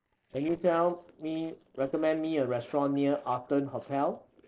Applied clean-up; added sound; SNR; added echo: neural separator model SepFormer DNS4.